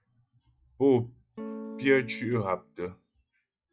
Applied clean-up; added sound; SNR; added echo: classical method log-MMSE.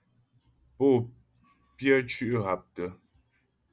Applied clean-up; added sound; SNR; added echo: none; none; none; none.